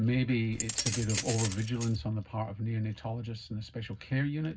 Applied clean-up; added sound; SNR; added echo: none; Keys jangling; 4 dB; reverberation time 0.4 s.